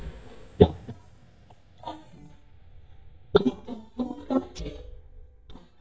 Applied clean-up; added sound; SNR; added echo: neural mask model DeepFilterNet 3.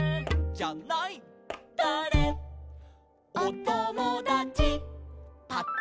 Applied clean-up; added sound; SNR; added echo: none; none; none; none.